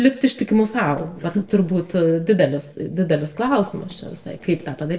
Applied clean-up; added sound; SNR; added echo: neural separator model SepFormer DNS4.